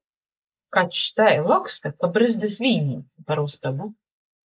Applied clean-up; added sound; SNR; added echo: neural mask model Resemble Enhance denoiser.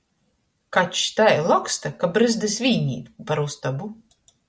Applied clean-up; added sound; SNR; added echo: none; none; none; none.